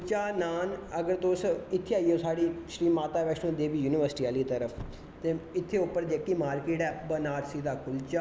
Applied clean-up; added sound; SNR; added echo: none; none; none; none.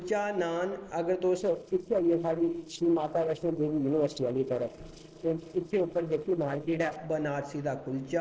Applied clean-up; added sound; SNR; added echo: neural separator model SepFormer DNS4.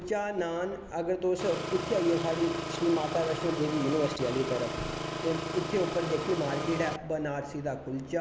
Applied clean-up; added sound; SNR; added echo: none; Engine; 4 dB; none.